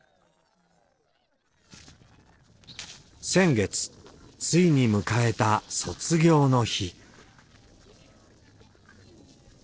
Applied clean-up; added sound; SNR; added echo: neural separator model SepFormer DNS4.